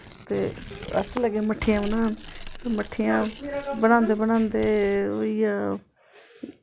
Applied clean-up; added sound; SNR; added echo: none; Tearing; 15 dB; none.